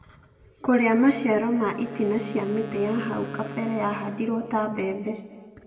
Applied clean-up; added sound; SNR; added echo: none; Wind instrument, woodwind instrument; 15 dB; reverberation time 1.4 s.